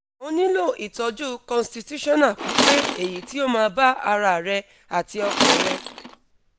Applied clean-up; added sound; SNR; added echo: none; Tools; -1 dB; none.